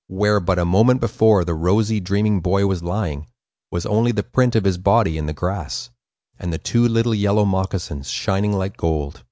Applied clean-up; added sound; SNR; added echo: none; none; none; none.